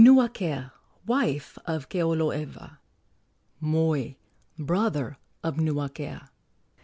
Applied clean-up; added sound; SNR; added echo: none; none; none; none.